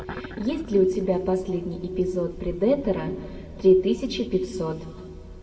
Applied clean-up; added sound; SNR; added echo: none; Glass; 16 dB; reverberation time 1.9 s.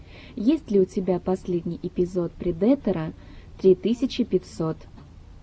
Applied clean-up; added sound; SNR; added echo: none; none; none; none.